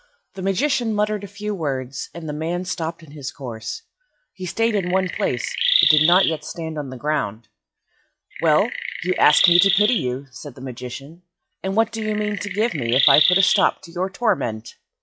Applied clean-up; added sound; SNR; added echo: classical method log-MMSE.